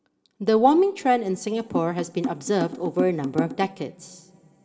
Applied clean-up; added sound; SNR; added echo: none; Drum; 7 dB; reverberation time 2.8 s.